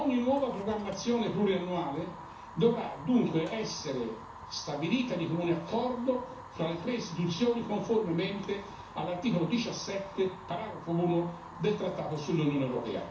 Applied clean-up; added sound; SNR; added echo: none; Fire; 15 dB; reverberation time 0.6 s.